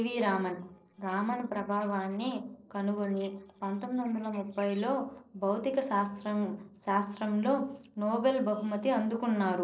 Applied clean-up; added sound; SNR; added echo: neural separator model SepFormer DNS4.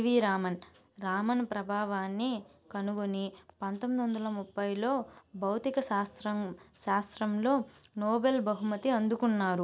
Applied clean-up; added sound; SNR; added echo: none; none; none; none.